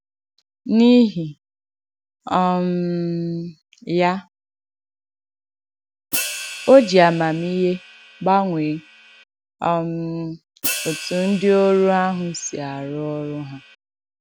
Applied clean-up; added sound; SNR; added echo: none; Hi-hat; 11 dB; none.